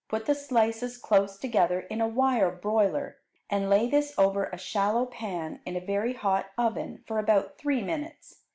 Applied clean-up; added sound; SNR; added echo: none; none; none; none.